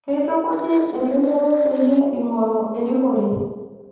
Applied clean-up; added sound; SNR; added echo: neural separator model SepFormer DNS4.